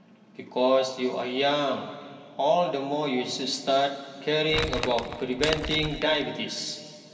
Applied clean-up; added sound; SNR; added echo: none; Crumpling, crinkling; 6 dB; reverberation time 2.3 s.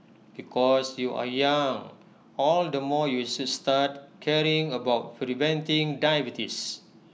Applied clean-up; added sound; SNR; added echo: none; none; none; none.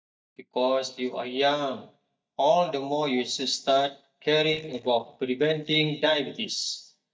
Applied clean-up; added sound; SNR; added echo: neural mask model DeepFilterNet 3.